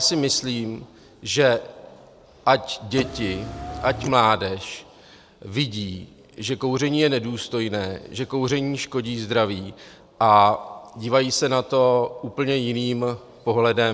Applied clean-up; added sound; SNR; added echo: none; Car; 9 dB; none.